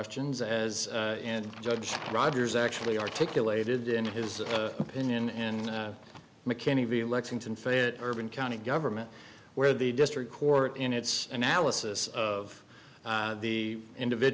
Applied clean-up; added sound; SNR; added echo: none; none; none; none.